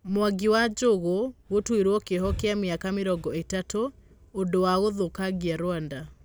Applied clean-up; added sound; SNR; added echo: none; Breathing; 14 dB; none.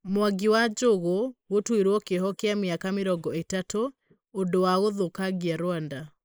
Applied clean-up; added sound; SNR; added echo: neural mask model Resemble Enhance denoiser.